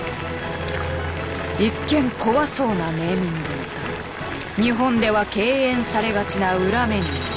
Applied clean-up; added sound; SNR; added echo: none; none; none; none.